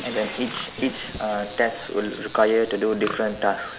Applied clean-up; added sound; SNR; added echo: none; Shatter + Livestock, farm animals, working animals; 14 dB; none.